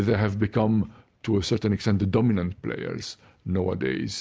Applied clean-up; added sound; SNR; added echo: none; none; none; none.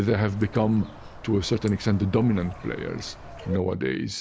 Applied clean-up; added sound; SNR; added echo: none; Bird; 16 dB; none.